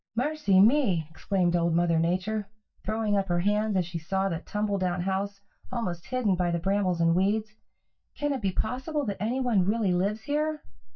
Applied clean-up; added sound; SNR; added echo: neural mask model DeepFilterNet 3.